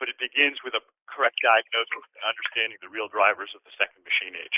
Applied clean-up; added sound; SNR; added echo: neural mask model Resemble Enhance denoiser.